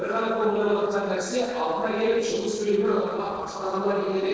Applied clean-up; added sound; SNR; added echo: neural separator model SepFormer DNS4.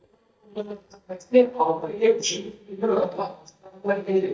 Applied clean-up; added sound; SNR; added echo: neural mask model DeepFilterNet 3.